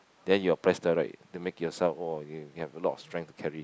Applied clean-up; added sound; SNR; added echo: none; none; none; none.